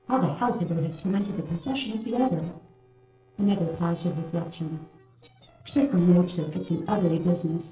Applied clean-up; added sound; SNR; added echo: neural separator model SepFormer DNS4.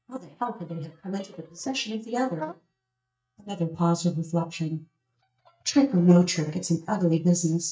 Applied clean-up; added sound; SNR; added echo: neural mask model DeepFilterNet 3.